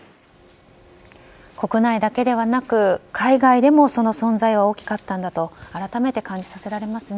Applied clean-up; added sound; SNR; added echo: none; none; none; none.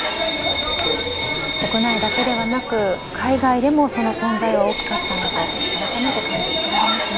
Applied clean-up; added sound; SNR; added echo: none; Bell; -1 dB; none.